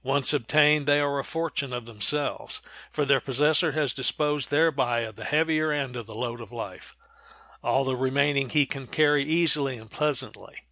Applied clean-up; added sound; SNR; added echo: none; none; none; none.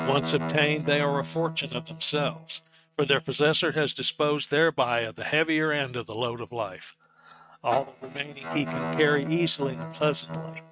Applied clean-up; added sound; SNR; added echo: neural mask model RNNoise.